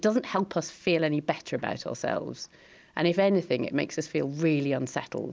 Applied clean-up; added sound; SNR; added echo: none; none; none; none.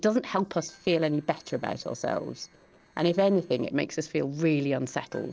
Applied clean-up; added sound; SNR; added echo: neural separator model SepFormer DNS4.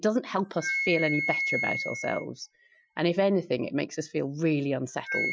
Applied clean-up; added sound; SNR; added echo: classical method Wiener filter.